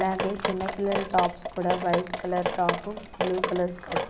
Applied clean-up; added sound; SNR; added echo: none; Drip; 3 dB; none.